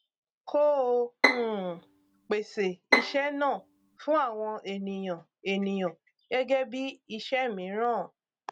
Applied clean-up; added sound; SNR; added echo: none; Bowed string instrument; -1 dB; none.